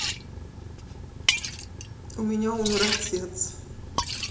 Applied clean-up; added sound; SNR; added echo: none; Liquid; 0 dB; reverberation time 0.8 s.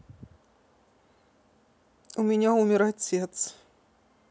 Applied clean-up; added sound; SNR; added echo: none; none; none; none.